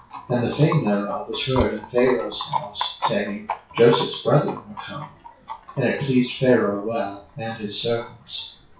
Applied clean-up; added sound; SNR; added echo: classical method WPE with log-MMSE.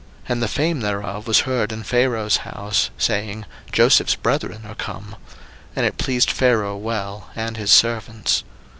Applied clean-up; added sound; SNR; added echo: none; none; none; none.